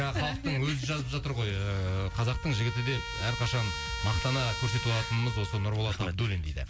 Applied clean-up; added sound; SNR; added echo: none; Trumpet; 11 dB; none.